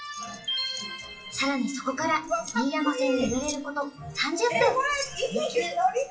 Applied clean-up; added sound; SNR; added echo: classical method WPE with log-MMSE.